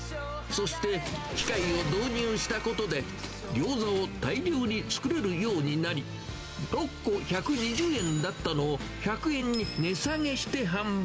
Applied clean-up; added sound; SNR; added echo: none; none; none; none.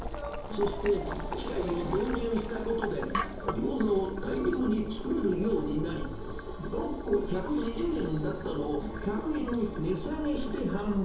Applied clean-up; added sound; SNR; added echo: none; Boiling; 6 dB; reverberation time 2.8 s.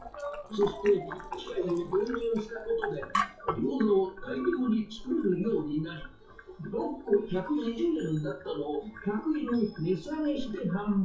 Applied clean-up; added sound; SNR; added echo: classical method WPE with log-MMSE.